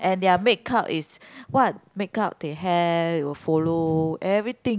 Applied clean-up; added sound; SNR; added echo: none; none; none; none.